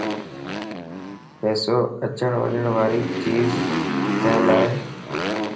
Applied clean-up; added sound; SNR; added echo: none; Motorcycle; 2 dB; reverberation time 0.5 s.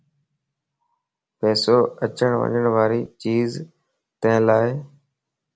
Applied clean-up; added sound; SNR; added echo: none; none; none; none.